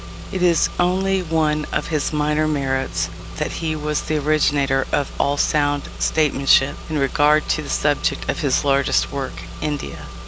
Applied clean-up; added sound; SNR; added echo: none; Engine / Car; 15 dB; none.